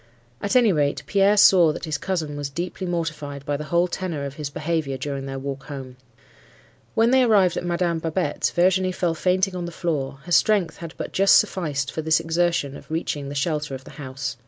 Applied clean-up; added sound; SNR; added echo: none; none; none; none.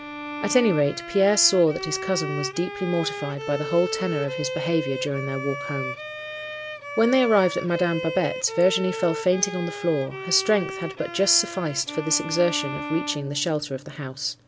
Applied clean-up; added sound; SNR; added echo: none; Bowed string instrument; 9 dB; none.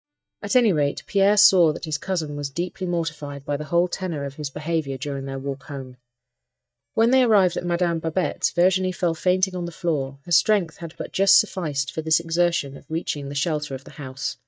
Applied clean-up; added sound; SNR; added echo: neural mask model DeepFilterNet 3.